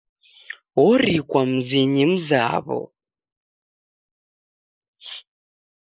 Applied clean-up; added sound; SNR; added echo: neural mask model Resemble Enhance denoiser.